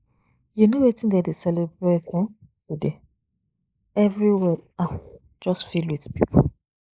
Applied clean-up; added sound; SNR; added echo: neural mask model Resemble Enhance denoiser.